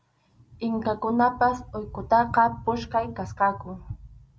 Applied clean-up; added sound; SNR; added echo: none; none; none; none.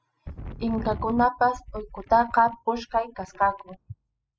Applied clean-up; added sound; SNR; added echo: classical method spectral subtraction.